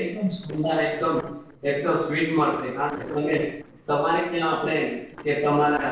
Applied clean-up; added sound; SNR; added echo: neural separator model SepFormer DNS4.